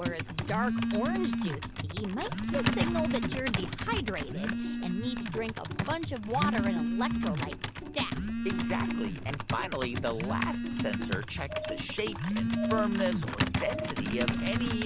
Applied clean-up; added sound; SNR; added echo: none; Telephone + Computer keyboard; -3 dB; none.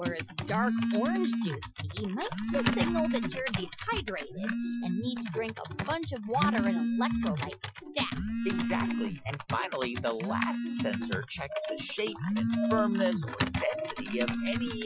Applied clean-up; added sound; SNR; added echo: classical method Wiener filter.